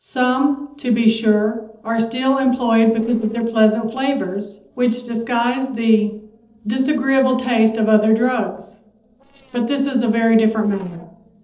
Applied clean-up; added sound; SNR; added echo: neural separator model SepFormer DNS4.